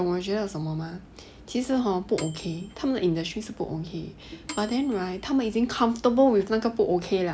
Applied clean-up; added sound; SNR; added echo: none; Microwave oven / Bell; 17 dB; none.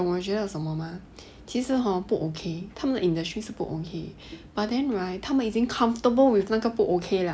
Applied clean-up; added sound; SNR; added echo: none; none; none; none.